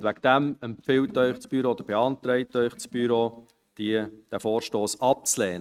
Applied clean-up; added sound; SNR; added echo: neural mask model RNNoise.